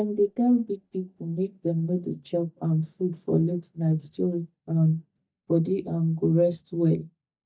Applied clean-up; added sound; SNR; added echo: neural mask model DeepFilterNet 3.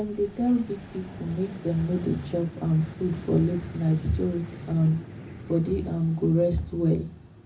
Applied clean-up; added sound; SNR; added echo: none; Vehicle; 14 dB; reverberation time 0.4 s.